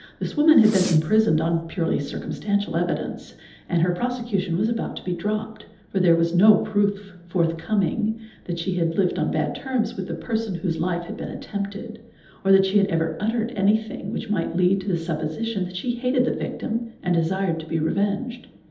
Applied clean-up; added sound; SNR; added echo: none; Fireworks; 16 dB; reverberation time 1.2 s.